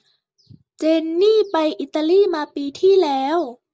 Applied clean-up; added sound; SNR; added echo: none; none; none; none.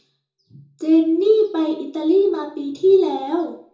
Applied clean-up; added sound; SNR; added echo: none; none; none; reverberation time 0.7 s.